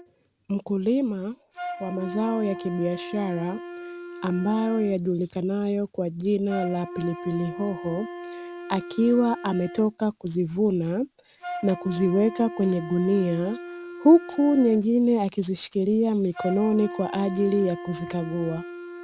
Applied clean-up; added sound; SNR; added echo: none; Wind instrument, woodwind instrument; 13 dB; none.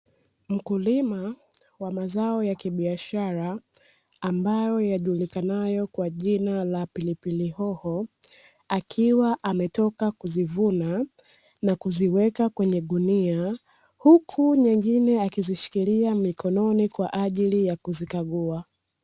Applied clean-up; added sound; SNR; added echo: none; none; none; none.